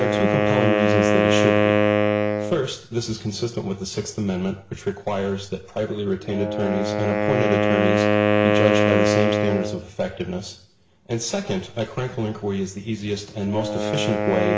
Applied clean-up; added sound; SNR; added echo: none; Wind instrument, woodwind instrument; -3 dB; reverberation time 0.6 s.